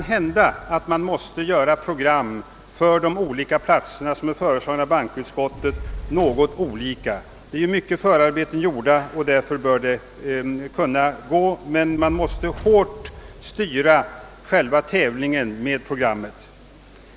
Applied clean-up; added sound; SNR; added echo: none; Fire; 19 dB; none.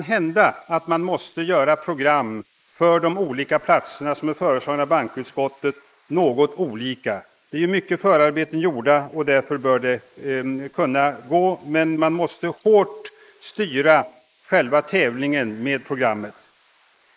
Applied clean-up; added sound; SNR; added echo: neural mask model Resemble Enhance denoiser.